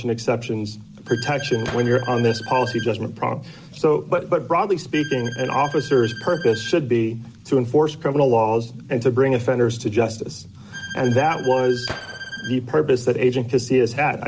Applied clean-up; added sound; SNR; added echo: none; Bowed string instrument + Gunshot, gunfire; 14 dB; none.